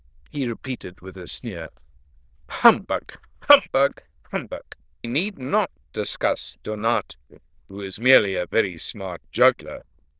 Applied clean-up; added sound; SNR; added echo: neural diffusion model UNIVERSE++.